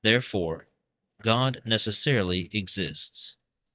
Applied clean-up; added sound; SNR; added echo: neural mask model DeepFilterNet 3.